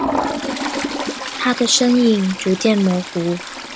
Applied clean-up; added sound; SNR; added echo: none; Toilet flush; 6 dB; none.